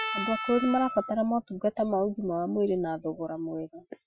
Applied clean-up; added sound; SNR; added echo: classical method Wiener filter.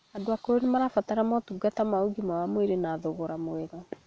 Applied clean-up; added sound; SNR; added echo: none; none; none; none.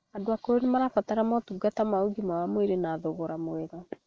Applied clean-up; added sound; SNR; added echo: neural mask model Resemble Enhance denoiser.